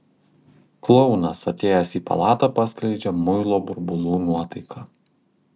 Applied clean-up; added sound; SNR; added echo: none; none; none; none.